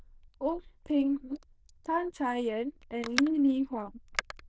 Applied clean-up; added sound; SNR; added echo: neural diffusion model UNIVERSE++.